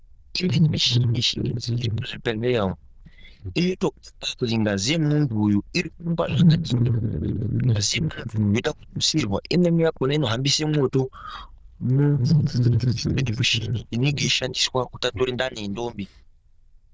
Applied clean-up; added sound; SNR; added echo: neural diffusion model UNIVERSE++.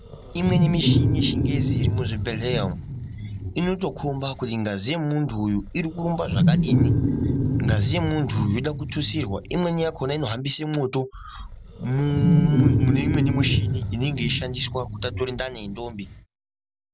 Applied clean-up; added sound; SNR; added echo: none; Wild animals; -2 dB; none.